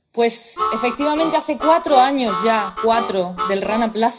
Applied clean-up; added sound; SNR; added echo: none; Harmonica; 7 dB; reverberation time 0.4 s.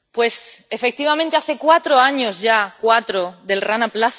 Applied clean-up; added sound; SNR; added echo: none; none; none; none.